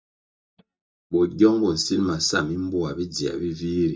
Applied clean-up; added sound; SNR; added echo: neural mask model DeepFilterNet 3.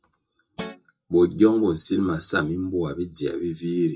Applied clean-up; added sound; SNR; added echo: classical method WPE with log-MMSE.